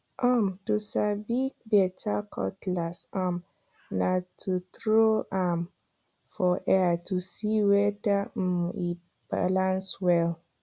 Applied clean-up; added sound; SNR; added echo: none; none; none; none.